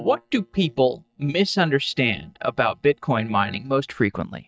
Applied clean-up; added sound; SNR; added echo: neural mask model DeepFilterNet 3.